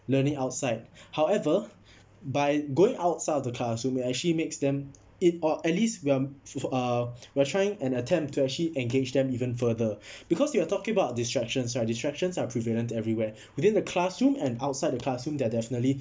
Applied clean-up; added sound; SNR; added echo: none; none; none; none.